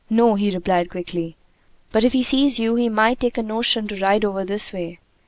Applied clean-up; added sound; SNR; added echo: none; none; none; none.